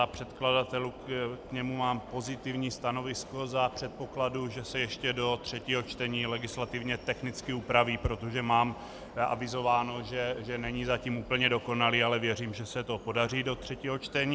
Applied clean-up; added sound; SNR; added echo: none; Subway, metro, underground; 16 dB; none.